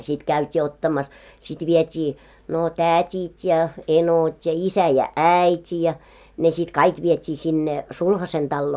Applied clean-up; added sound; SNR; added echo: none; none; none; none.